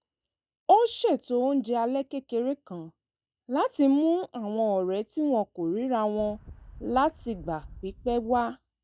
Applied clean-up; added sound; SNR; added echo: neural mask model DeepFilterNet 3.